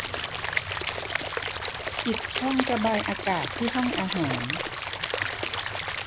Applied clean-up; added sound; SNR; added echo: none; Stream / Liquid; -1 dB; none.